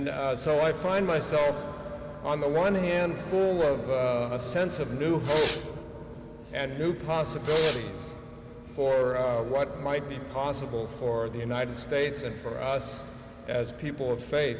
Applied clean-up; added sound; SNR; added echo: none; Fireworks; 4 dB; none.